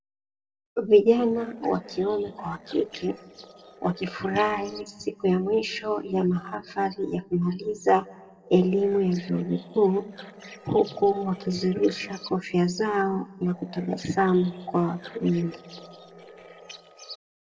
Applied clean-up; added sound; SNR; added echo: neural separator model SepFormer DNS4.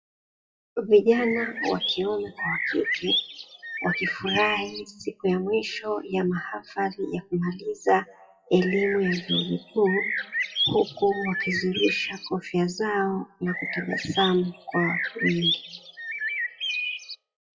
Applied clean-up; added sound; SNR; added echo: classical method WPE with log-MMSE.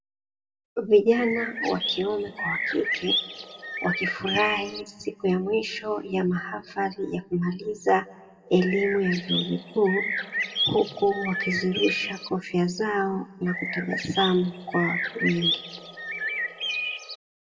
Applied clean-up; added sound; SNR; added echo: none; Bird; 4 dB; reverberation time 0.8 s.